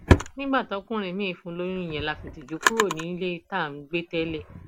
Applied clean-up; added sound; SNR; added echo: none; Drawer open or close; -1 dB; none.